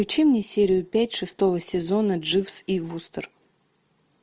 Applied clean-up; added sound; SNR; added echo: none; none; none; none.